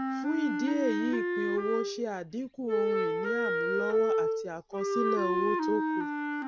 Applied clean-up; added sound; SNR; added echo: none; Wind instrument, woodwind instrument; -3 dB; none.